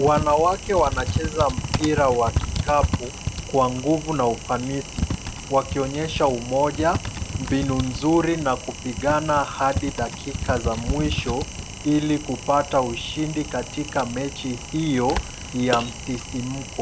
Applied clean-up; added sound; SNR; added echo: none; Typing; 6 dB; none.